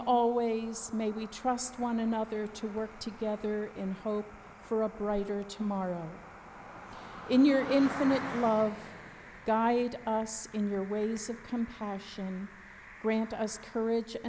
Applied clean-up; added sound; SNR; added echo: none; Cricket; 15 dB; none.